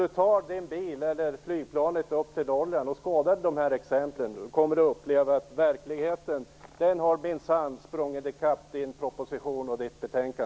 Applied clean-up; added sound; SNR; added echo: none; none; none; none.